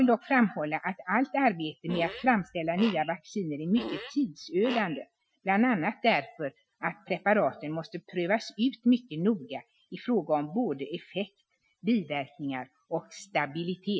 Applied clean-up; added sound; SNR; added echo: classical method Wiener filter.